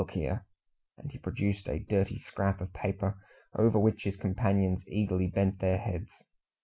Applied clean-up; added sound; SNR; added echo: none; none; none; none.